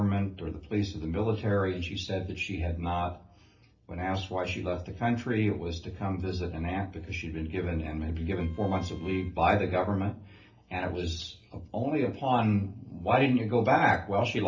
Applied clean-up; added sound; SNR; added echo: neural separator model SepFormer DNS4.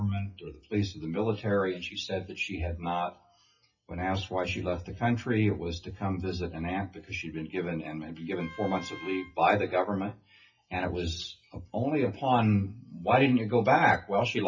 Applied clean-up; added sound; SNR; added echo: classical method WPE with log-MMSE.